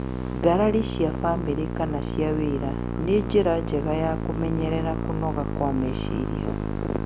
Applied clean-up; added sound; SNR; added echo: none; Musical instrument; 2 dB; none.